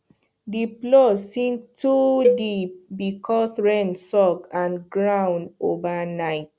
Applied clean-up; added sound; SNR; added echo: none; Cowbell; 4 dB; none.